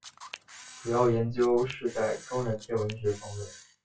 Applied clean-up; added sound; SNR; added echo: classical method WPE with log-MMSE.